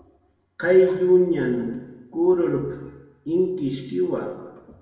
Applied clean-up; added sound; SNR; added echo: none; none; none; reverberation time 1.0 s.